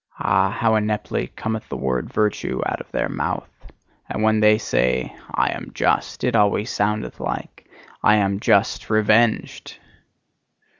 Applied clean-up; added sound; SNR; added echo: none; none; none; none.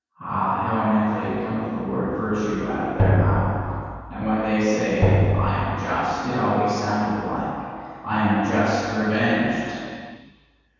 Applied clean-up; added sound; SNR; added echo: none; Drum; -1 dB; reverberation time 2.1 s.